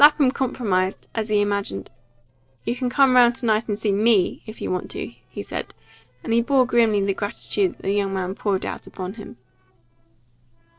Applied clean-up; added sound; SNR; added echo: neural separator model SepFormer DNS4.